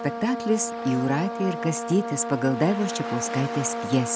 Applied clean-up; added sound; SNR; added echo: none; Brass instrument; 6 dB; none.